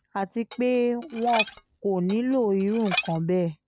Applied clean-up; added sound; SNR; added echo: none; Dishes, pots, and pans; 9 dB; none.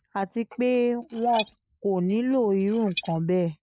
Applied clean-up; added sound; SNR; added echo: neural mask model Resemble Enhance denoiser.